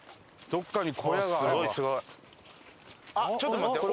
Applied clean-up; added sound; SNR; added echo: none; none; none; none.